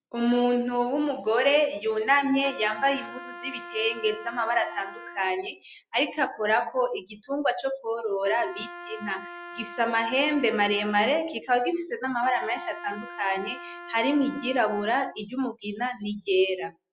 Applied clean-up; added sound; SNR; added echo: none; Trumpet; 15 dB; none.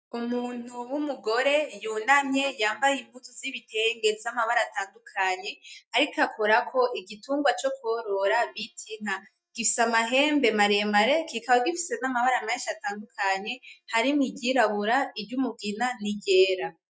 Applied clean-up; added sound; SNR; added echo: neural mask model DeepFilterNet 3.